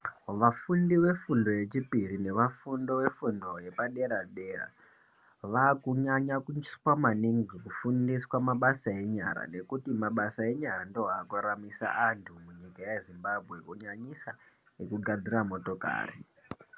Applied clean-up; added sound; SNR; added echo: none; none; none; none.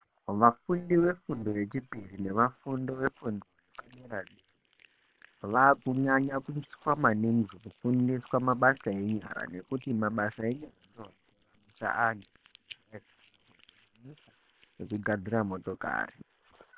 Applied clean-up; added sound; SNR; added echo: neural separator model SepFormer WHAM!.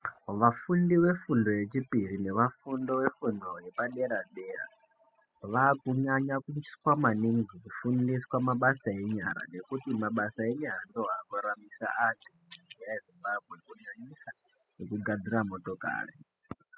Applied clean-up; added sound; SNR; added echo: classical method spectral subtraction.